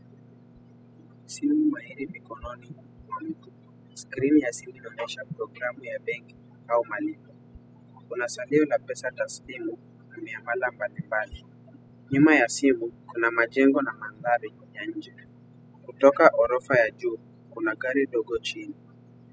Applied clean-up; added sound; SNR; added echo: classical method spectral subtraction.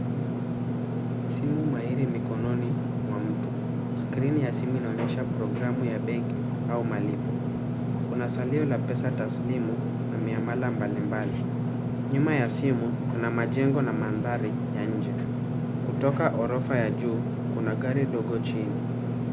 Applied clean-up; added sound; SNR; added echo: none; Engine / Mechanisms; -2 dB; none.